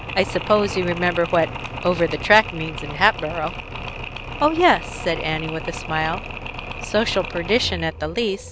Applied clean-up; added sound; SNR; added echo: none; Mechanisms; 9 dB; none.